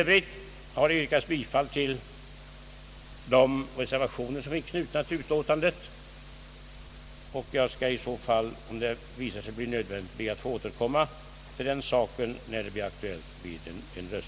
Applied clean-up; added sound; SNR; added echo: none; none; none; none.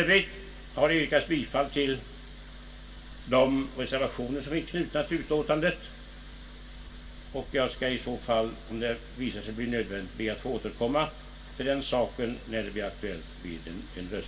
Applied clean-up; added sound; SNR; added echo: none; none; none; reverberation time 0.2 s.